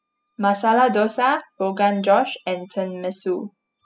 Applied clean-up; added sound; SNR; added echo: classical method spectral subtraction.